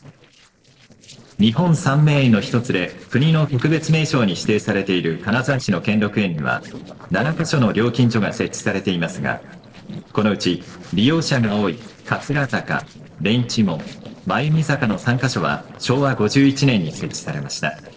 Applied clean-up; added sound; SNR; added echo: neural separator model SepFormer DNS4.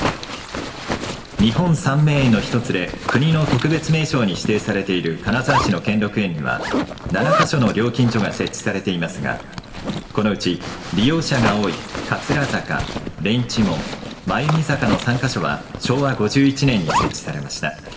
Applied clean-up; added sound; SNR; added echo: none; Zipper (clothing); 7 dB; reverberation time 1.7 s.